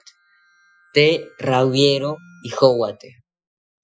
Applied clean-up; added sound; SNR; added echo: classical method Wiener filter.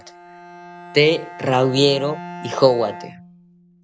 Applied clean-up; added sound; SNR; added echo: none; Bowed string instrument; 16 dB; none.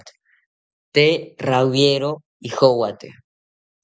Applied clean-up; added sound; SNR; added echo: none; none; none; none.